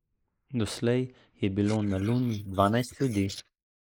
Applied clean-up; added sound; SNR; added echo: neural mask model Resemble Enhance denoiser.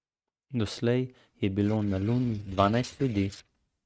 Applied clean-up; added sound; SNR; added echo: neural mask model RNNoise.